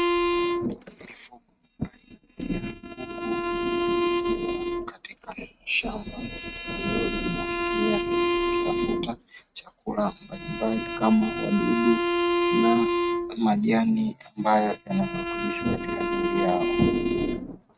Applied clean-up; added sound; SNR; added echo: neural mask model RNNoise.